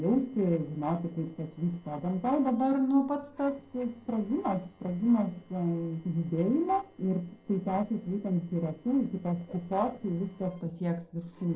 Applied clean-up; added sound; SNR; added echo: neural separator model SepFormer DNS4.